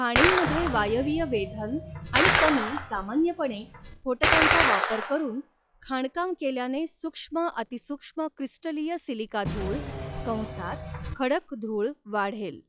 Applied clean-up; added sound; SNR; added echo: classical method log-MMSE.